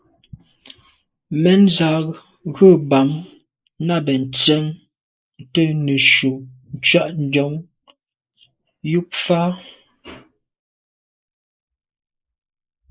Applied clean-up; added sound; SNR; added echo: neural mask model Resemble Enhance denoiser.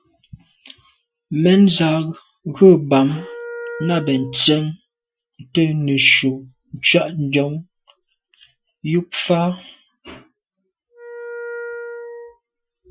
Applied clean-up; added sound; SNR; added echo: classical method Wiener filter.